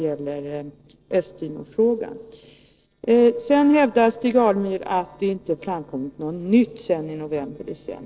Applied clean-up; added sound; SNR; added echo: neural separator model SepFormer DNS4.